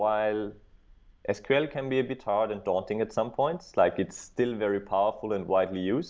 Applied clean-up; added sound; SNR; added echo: none; none; none; none.